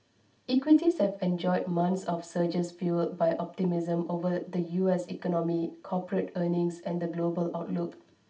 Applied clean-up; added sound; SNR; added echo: none; none; none; reverberation time 0.2 s.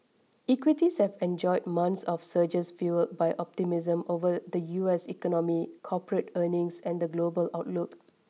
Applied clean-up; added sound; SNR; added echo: none; none; none; none.